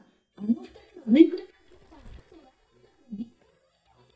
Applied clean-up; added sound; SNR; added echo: neural mask model DeepFilterNet 3.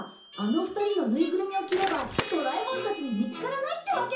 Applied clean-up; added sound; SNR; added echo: none; Bicycle; 8 dB; reverberation time 0.6 s.